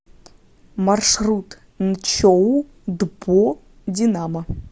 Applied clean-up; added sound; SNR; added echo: none; none; none; none.